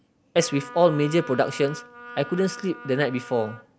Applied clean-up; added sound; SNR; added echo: none; Wind instrument, woodwind instrument; 16 dB; none.